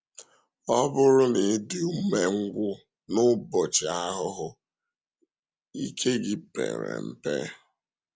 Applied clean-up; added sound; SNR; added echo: none; none; none; none.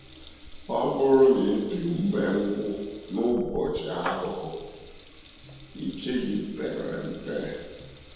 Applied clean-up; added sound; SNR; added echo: none; Water tap, faucet / Liquid; 15 dB; reverberation time 1.1 s.